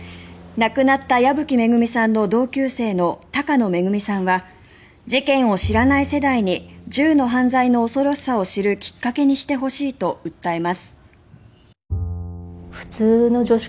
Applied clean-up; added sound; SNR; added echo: none; Bowed string instrument; 17 dB; none.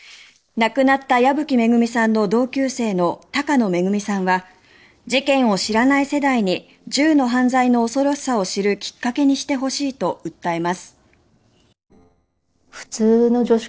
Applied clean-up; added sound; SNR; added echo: neural separator model SepFormer DNS4.